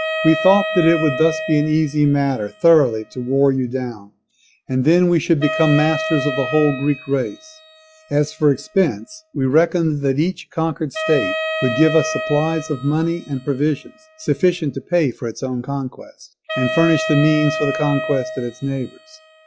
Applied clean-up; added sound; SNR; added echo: classical method log-MMSE.